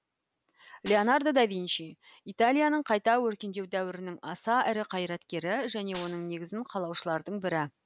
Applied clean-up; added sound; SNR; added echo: none; Gunshot, gunfire; 12 dB; none.